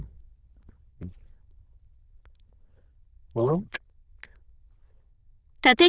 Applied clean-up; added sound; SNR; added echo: neural diffusion model UNIVERSE++.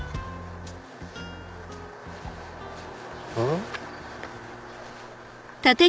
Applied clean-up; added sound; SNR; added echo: none; none; none; none.